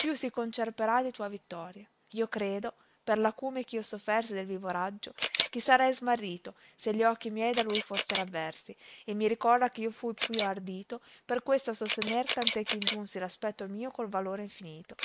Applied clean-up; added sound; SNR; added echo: neural mask model Resemble Enhance denoiser.